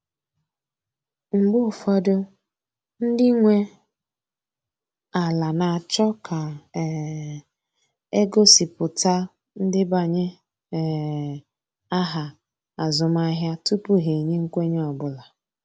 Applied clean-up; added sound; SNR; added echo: none; none; none; none.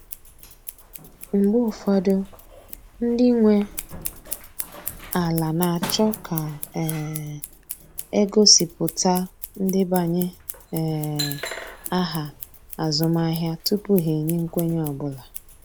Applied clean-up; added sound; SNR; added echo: none; Scissors; 13 dB; none.